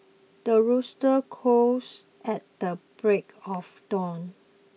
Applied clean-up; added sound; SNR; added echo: none; none; none; none.